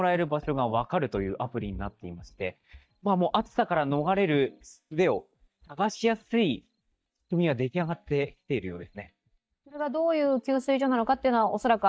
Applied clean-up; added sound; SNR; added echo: neural mask model DeepFilterNet 3.